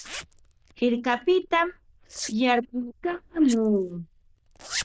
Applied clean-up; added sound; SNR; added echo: neural diffusion model UNIVERSE++.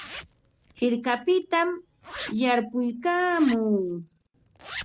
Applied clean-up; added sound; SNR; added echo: none; Zipper (clothing); 14 dB; none.